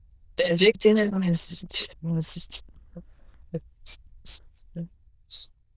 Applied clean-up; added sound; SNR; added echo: neural diffusion model UNIVERSE++.